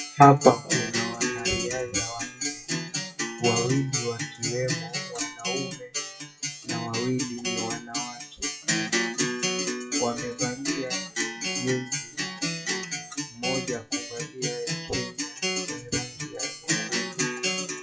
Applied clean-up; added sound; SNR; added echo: classical method WPE with log-MMSE.